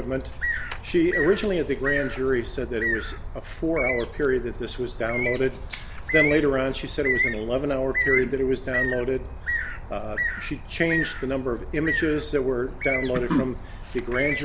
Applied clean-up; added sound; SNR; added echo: none; Bird; 4 dB; none.